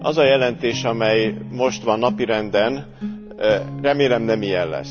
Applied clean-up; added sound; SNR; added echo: none; Guitar; 11 dB; none.